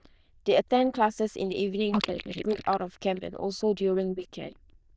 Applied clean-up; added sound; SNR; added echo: neural diffusion model UNIVERSE++.